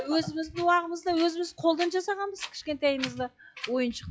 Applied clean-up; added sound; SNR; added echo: classical method log-MMSE.